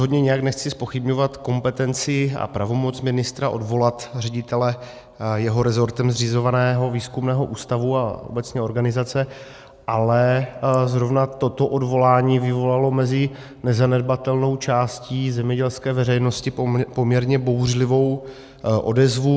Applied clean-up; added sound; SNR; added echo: none; none; none; none.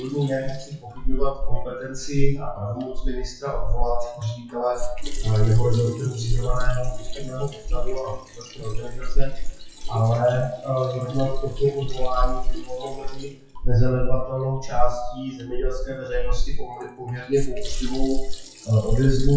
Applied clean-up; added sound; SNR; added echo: classical method WPE with log-MMSE.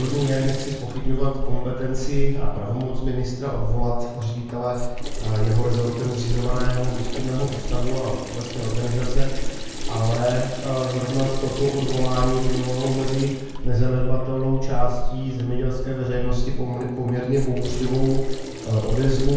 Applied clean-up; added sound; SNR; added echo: none; Sink (filling or washing) / Water tap, faucet; -2 dB; reverberation time 1.2 s.